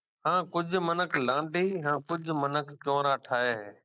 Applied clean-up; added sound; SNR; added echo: neural mask model Resemble Enhance denoiser.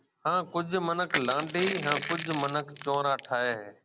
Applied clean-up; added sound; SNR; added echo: none; Crushing; 5 dB; none.